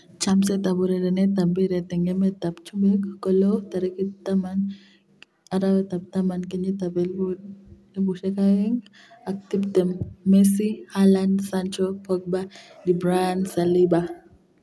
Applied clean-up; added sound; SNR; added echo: none; none; none; none.